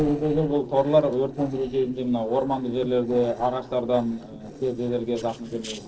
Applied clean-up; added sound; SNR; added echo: neural separator model SepFormer DNS4.